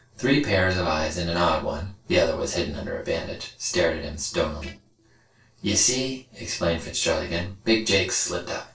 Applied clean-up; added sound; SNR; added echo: neural separator model SepFormer DNS4.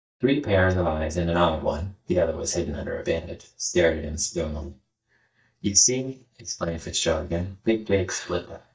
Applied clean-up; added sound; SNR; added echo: neural mask model DeepFilterNet 3.